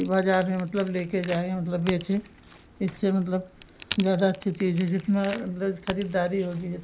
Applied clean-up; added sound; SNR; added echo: none; Crack / Crackle; 17 dB; none.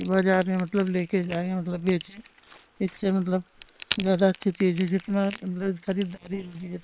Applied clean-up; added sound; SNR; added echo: neural separator model SepFormer WHAM!.